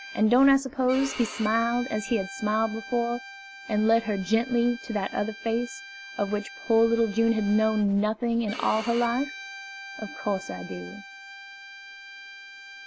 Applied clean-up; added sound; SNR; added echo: none; Bowed string instrument; 15 dB; none.